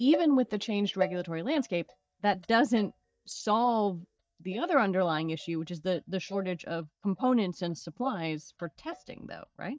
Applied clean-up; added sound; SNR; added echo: neural mask model DeepFilterNet 3.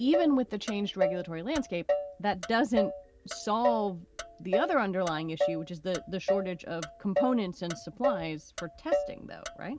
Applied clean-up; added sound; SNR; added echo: none; Motor vehicle (road); 2 dB; none.